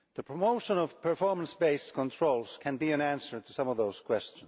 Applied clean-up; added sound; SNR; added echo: none; none; none; none.